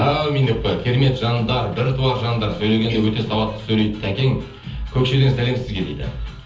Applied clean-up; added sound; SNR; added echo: none; none; none; reverberation time 0.7 s.